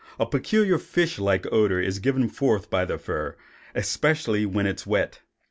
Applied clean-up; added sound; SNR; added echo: none; none; none; none.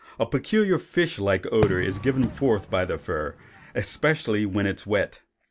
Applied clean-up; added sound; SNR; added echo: none; Fireworks; 11 dB; none.